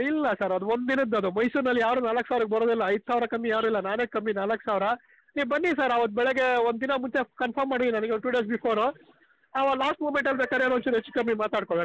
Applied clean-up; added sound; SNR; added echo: none; none; none; none.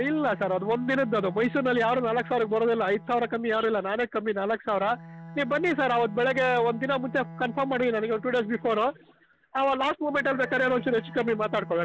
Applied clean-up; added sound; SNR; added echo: none; Bowed string instrument; 17 dB; none.